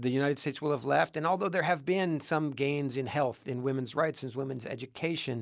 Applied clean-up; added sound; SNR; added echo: none; none; none; none.